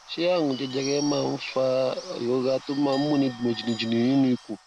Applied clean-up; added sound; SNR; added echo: none; Bird / Bell; 16 dB; none.